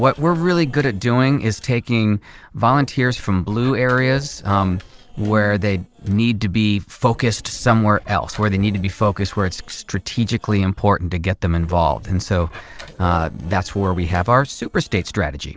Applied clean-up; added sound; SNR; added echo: neural separator model SepFormer DNS4.